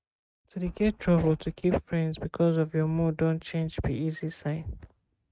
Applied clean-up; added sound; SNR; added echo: neural mask model RNNoise.